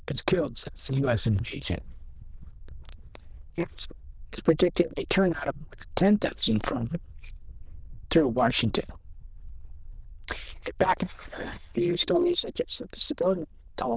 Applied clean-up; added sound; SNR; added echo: neural diffusion model UNIVERSE++.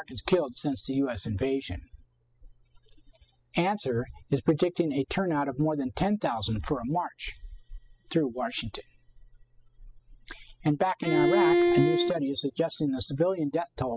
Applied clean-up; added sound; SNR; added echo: classical method spectral subtraction.